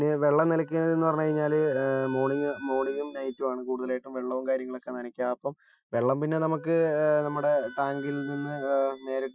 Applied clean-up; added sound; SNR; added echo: classical method Wiener filter.